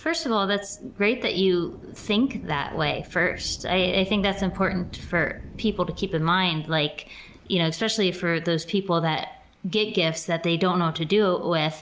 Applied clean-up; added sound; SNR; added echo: none; Thunder / Rain; 19 dB; none.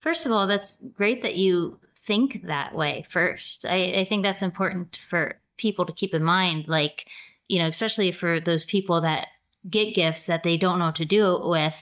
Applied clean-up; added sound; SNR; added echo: neural mask model DeepFilterNet 3.